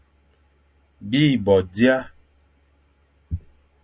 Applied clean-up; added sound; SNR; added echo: none; none; none; none.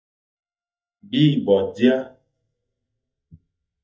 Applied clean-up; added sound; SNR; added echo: neural mask model DeepFilterNet 3.